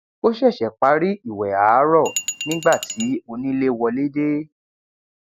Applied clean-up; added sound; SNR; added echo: none; Glass; 9 dB; none.